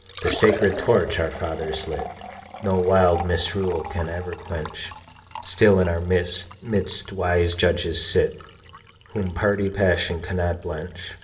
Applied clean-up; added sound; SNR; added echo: none; Liquid; 13 dB; reverberation time 0.5 s.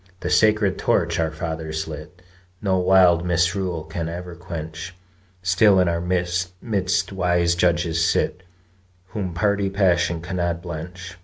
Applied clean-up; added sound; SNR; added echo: none; none; none; none.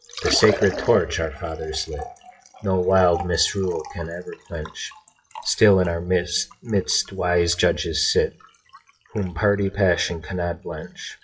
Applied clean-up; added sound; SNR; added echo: classical method WPE with log-MMSE.